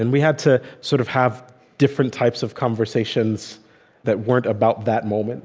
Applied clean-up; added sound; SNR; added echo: none; none; none; none.